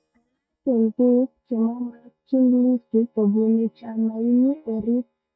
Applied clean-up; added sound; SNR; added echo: neural mask model DeepFilterNet 3.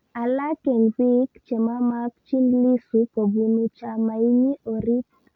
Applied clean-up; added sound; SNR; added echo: none; none; none; none.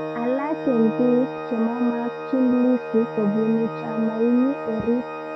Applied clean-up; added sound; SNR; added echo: none; Organ; 8 dB; none.